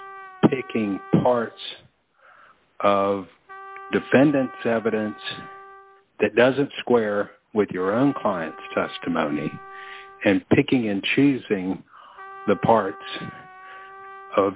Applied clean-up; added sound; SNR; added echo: none; Trumpet; 20 dB; none.